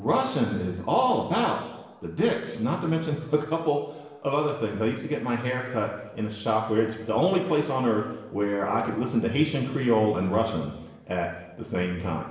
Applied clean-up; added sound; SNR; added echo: none; none; none; reverberation time 1.0 s.